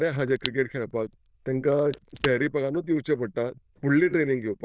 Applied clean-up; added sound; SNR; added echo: neural diffusion model UNIVERSE++.